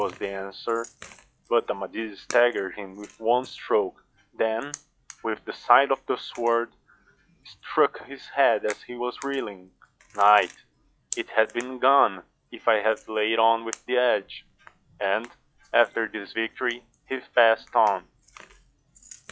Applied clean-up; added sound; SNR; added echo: classical method log-MMSE.